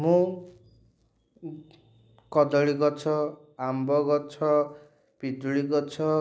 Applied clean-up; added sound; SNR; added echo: none; none; none; none.